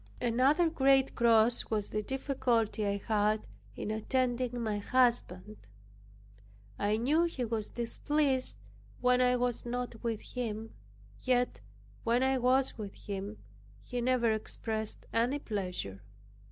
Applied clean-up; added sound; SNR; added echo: none; none; none; none.